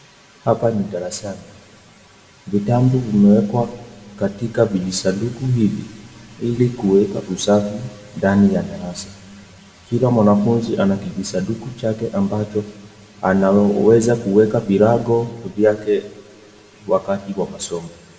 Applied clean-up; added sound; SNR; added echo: none; none; none; reverberation time 1.0 s.